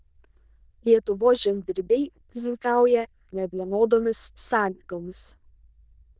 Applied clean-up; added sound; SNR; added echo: neural diffusion model UNIVERSE++.